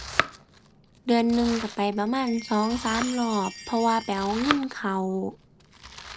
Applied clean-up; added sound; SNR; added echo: none; Domestic sounds, home sounds + Chime; 9 dB; none.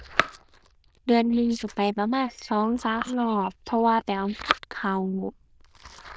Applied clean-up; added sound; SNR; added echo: neural diffusion model UNIVERSE++.